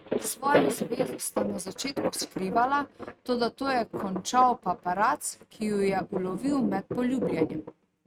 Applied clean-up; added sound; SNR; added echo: neural mask model RNNoise.